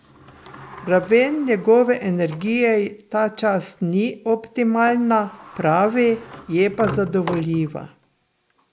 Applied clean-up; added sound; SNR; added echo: none; Sliding door; 18 dB; none.